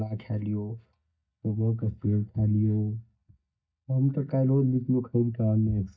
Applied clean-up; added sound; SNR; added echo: neural mask model DeepFilterNet 3.